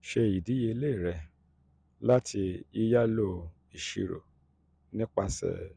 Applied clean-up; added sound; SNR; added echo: none; none; none; none.